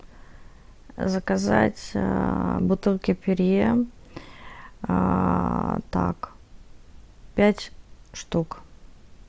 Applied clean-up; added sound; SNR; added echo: none; none; none; none.